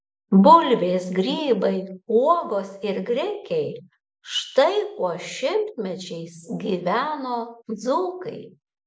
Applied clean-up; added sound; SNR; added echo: none; none; none; none.